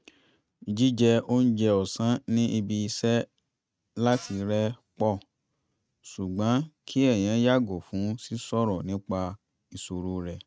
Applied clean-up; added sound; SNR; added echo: neural mask model RNNoise.